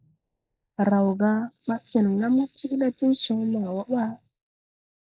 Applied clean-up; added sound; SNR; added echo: neural mask model Resemble Enhance denoiser.